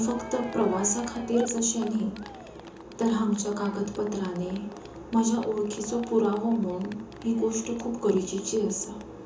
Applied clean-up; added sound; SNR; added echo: none; Cheering; 18 dB; reverberation time 0.8 s.